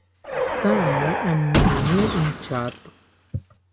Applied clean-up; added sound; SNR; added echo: none; Car; 0 dB; none.